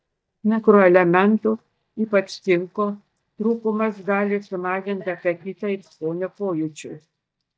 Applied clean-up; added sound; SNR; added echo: neural mask model DeepFilterNet 3.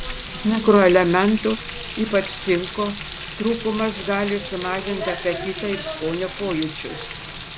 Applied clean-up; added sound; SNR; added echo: none; Frying (food); 7 dB; none.